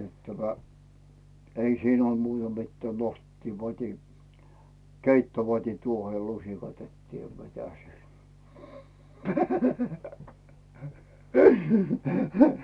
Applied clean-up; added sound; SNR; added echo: none; none; none; none.